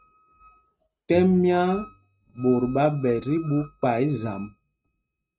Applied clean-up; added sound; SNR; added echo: neural mask model RNNoise.